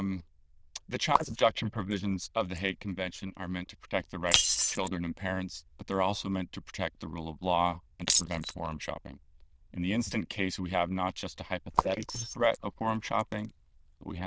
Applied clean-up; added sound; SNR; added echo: neural diffusion model UNIVERSE++.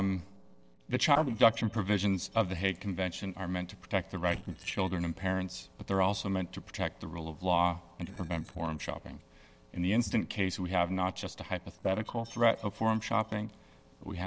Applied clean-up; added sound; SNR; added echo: neural separator model SepFormer DNS4.